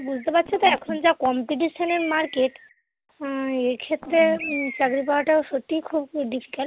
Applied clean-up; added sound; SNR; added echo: none; Bird; 18 dB; none.